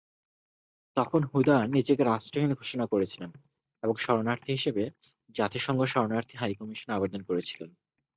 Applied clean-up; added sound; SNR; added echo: neural mask model DeepFilterNet 3.